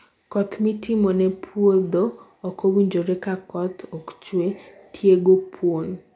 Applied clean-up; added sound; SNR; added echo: none; none; none; none.